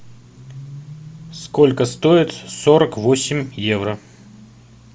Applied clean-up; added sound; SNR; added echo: none; none; none; none.